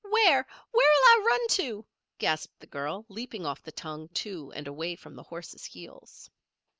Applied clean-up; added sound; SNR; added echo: none; none; none; none.